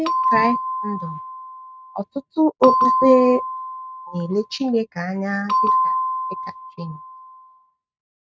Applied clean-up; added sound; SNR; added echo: neural mask model RNNoise.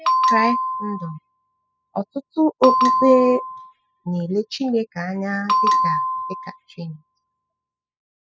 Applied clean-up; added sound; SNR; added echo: classical method spectral subtraction.